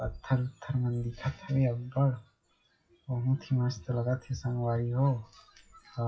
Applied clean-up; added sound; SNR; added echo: classical method WPE with log-MMSE.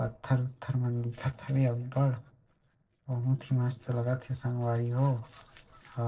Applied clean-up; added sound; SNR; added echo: neural separator model SepFormer DNS4.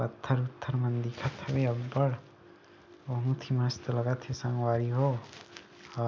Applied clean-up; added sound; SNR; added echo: none; none; none; none.